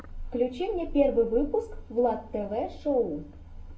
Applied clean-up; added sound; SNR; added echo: none; none; none; reverberation time 0.3 s.